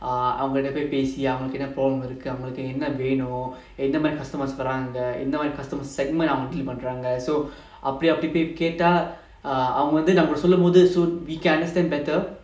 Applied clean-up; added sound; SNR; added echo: none; none; none; reverberation time 0.6 s.